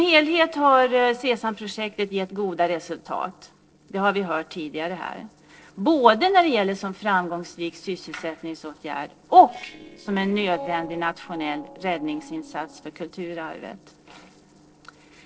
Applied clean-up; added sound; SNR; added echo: neural separator model SepFormer DNS4.